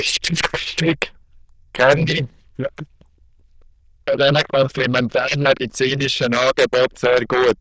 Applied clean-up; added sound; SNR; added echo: neural diffusion model UNIVERSE++.